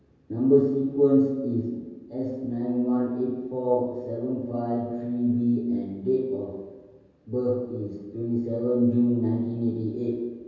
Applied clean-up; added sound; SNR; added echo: none; none; none; reverberation time 1.2 s.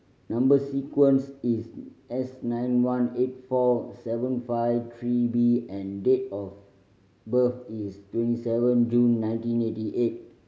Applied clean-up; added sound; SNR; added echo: none; none; none; none.